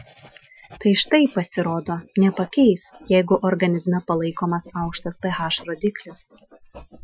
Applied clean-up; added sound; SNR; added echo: classical method Wiener filter.